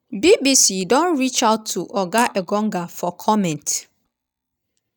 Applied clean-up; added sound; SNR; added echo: neural mask model DeepFilterNet 3.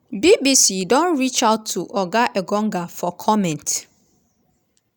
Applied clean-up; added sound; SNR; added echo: none; none; none; none.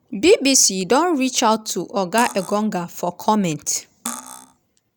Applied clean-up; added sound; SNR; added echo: none; Cutlery, silverware; 13 dB; none.